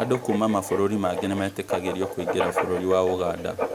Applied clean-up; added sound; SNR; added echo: none; Writing; 5 dB; none.